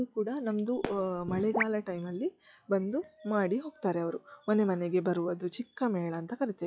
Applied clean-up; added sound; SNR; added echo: classical method log-MMSE.